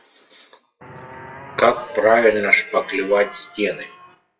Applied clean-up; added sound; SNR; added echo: classical method WPE with log-MMSE.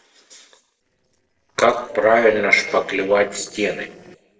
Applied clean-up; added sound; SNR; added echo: neural separator model SepFormer DNS4.